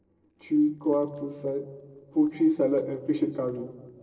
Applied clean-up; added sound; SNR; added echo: neural separator model SepFormer DNS4.